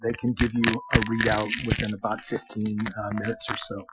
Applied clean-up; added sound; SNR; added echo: classical method Wiener filter.